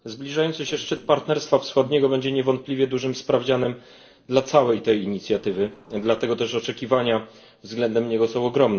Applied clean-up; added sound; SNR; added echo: neural separator model SepFormer DNS4.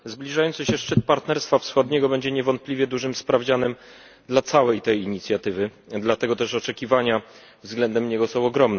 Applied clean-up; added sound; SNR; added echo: none; none; none; none.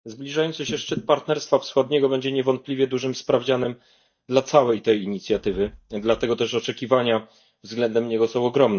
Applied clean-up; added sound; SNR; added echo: neural mask model DeepFilterNet 3.